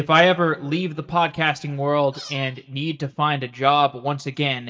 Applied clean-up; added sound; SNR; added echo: neural mask model DeepFilterNet 3.